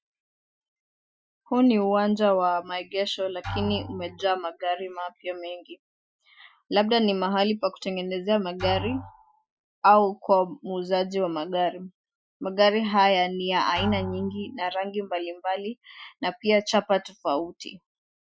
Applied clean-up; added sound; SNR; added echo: classical method Wiener filter.